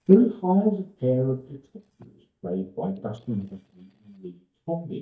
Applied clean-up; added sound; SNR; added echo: neural mask model DeepFilterNet 3.